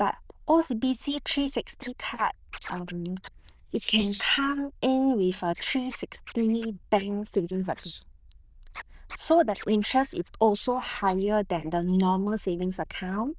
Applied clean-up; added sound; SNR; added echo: neural diffusion model UNIVERSE++.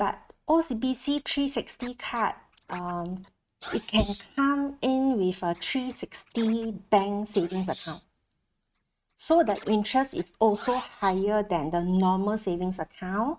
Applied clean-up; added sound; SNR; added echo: neural mask model RNNoise.